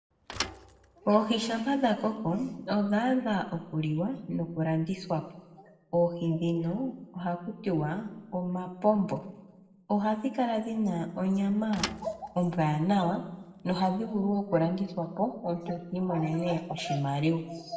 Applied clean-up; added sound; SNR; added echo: none; Thump, thud; 14 dB; reverberation time 0.8 s.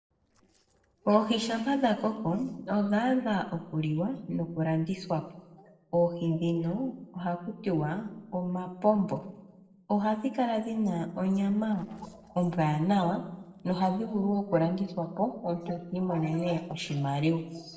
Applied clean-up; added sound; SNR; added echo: neural separator model SepFormer DNS4.